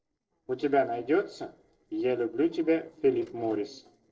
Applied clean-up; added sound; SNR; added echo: neural separator model SepFormer DNS4.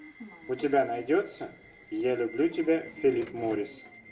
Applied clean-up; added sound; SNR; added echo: none; Subway, metro, underground / Alarm; 17 dB; reverberation time 0.7 s.